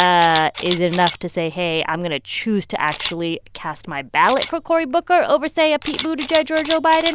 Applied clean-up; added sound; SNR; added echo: none; Camera; 13 dB; none.